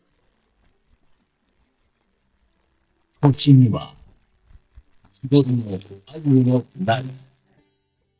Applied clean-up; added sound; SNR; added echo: neural mask model DeepFilterNet 3.